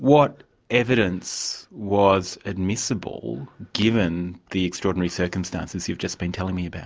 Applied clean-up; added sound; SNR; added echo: none; none; none; none.